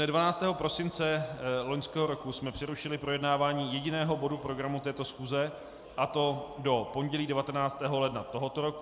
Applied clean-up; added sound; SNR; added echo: none; none; none; none.